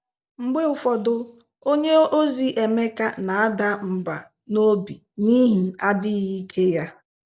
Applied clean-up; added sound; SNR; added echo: none; none; none; none.